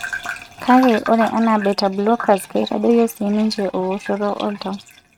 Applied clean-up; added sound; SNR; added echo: neural mask model RNNoise.